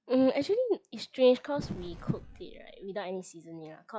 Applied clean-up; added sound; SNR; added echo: classical method log-MMSE.